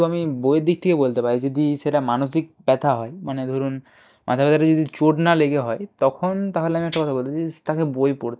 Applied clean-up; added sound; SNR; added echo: neural mask model DeepFilterNet 3.